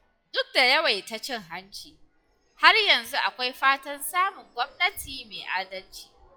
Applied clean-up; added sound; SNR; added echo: classical method log-MMSE.